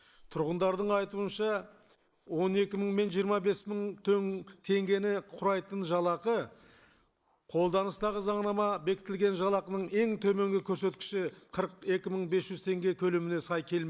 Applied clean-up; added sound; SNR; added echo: neural mask model Resemble Enhance denoiser.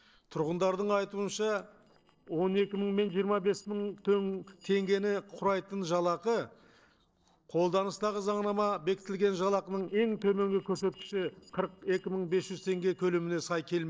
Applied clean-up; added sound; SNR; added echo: neural separator model SepFormer DNS4.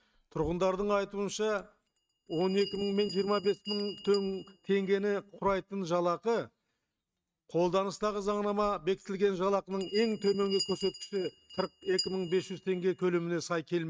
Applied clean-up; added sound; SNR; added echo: neural mask model RNNoise.